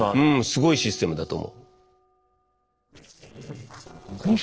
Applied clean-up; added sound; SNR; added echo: neural separator model SepFormer DNS4.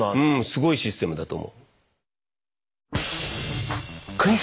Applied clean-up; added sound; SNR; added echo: none; none; none; none.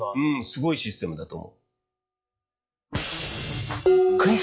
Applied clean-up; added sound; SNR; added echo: classical method log-MMSE.